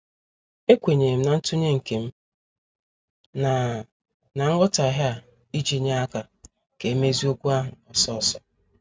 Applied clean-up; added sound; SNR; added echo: none; none; none; none.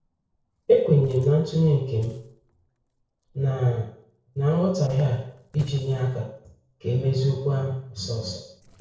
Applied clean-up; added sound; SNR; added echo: neural separator model SepFormer DNS4.